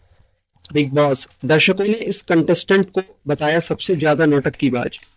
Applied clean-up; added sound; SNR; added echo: neural mask model DeepFilterNet 3.